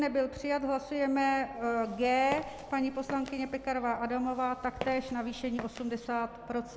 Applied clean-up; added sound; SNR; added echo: none; Walk, footsteps; 15 dB; none.